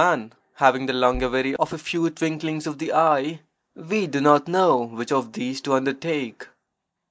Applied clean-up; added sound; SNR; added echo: neural mask model DeepFilterNet 3.